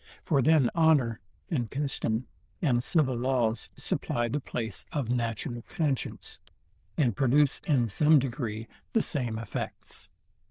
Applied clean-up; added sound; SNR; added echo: neural diffusion model UNIVERSE++.